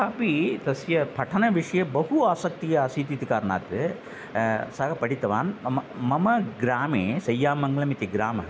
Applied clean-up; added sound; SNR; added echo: none; none; none; none.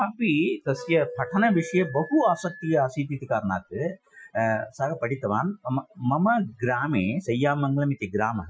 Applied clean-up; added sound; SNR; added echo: classical method Wiener filter.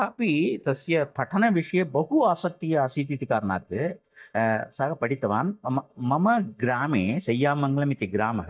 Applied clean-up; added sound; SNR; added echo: neural mask model DeepFilterNet 3.